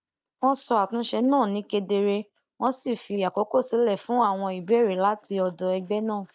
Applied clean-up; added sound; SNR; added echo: neural mask model DeepFilterNet 3.